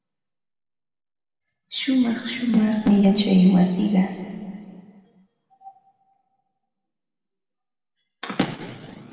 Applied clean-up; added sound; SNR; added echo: none; none; none; reverberation time 2.1 s.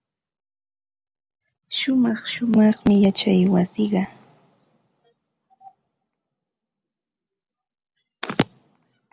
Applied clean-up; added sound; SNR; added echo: none; none; none; none.